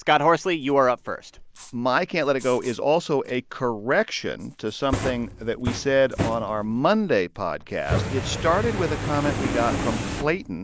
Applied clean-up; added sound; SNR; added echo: none; Fire; 8 dB; none.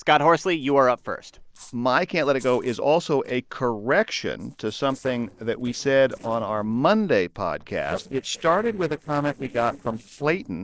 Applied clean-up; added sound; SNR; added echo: neural separator model SepFormer DNS4.